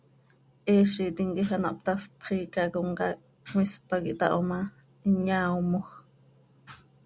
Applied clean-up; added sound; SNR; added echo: none; none; none; none.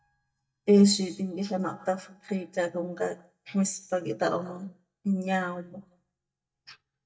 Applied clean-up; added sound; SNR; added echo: neural mask model DeepFilterNet 3.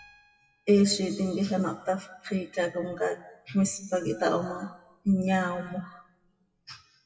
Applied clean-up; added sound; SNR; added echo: classical method WPE with log-MMSE.